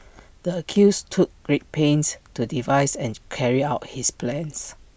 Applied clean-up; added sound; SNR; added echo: none; none; none; none.